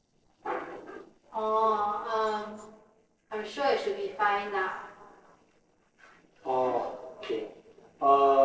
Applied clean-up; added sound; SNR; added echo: neural separator model SepFormer DNS4.